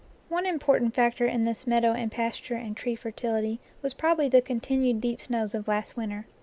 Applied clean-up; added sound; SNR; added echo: none; none; none; none.